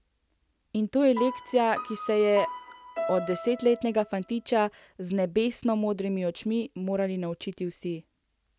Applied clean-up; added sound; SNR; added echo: none; Piano; 9 dB; none.